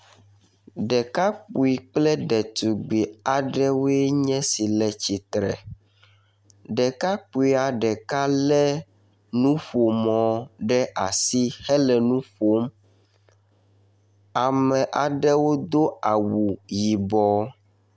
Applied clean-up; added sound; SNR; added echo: none; none; none; none.